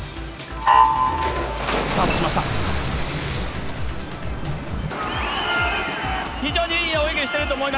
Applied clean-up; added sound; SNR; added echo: none; Piano; 18 dB; none.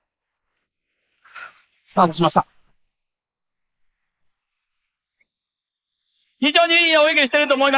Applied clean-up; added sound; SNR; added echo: neural mask model Resemble Enhance denoiser.